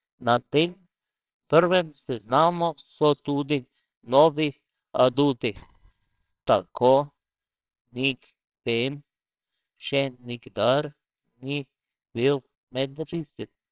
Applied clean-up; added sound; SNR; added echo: neural separator model SepFormer WHAMR!.